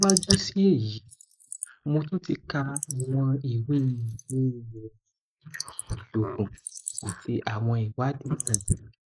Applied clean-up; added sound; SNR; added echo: neural mask model Resemble Enhance denoiser.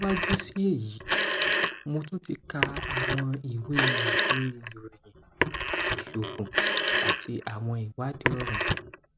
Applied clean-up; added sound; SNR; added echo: none; Telephone; -5 dB; none.